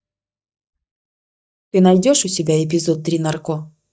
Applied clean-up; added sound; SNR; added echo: neural mask model DeepFilterNet 3.